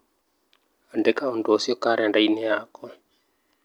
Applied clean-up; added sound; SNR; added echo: none; none; none; none.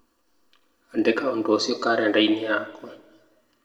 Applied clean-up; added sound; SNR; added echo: none; none; none; reverberation time 0.9 s.